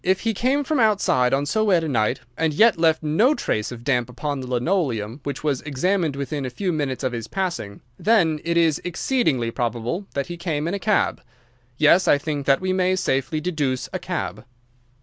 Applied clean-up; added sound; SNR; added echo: none; none; none; none.